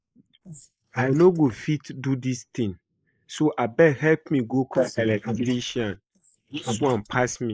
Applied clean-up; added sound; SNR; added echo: neural mask model Resemble Enhance denoiser.